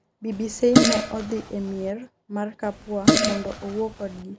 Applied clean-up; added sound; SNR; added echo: none; Fart; -4 dB; none.